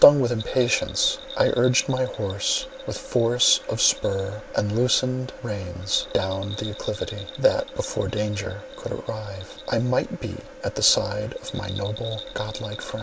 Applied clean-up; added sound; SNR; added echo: none; Bell; 18 dB; none.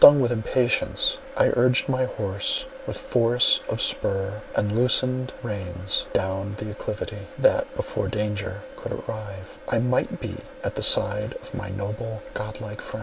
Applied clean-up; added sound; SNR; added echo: none; none; none; none.